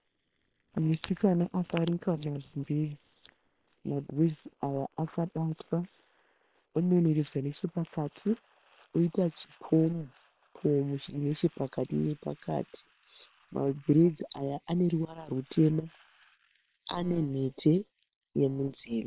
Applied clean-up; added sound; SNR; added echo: neural separator model SepFormer WHAM!.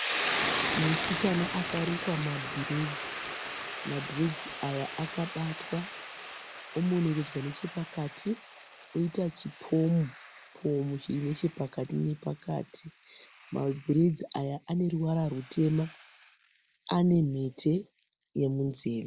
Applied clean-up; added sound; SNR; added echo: none; Boiling / Hiss; 8 dB; none.